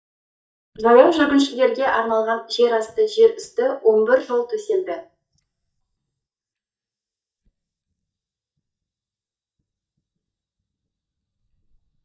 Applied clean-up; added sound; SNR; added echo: neural mask model DeepFilterNet 3.